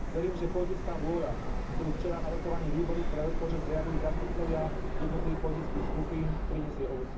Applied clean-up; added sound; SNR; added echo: none; Subway, metro, underground; -3 dB; reverberation time 0.4 s.